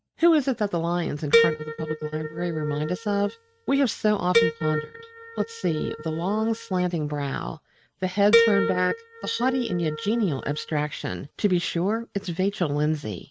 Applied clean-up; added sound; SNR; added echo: neural mask model RNNoise.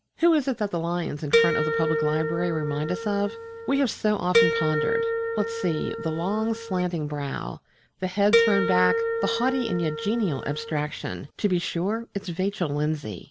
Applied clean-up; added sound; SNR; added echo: none; Harp; 1 dB; none.